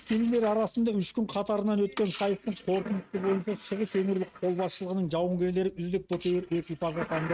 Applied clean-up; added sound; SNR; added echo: neural mask model RNNoise.